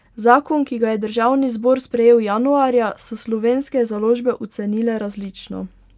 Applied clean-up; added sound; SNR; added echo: none; none; none; none.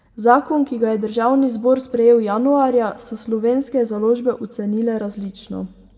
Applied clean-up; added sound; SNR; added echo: none; none; none; reverberation time 1.0 s.